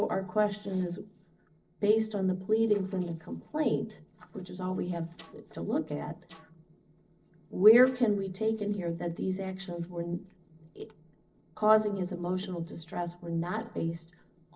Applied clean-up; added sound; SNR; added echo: neural separator model SepFormer DNS4.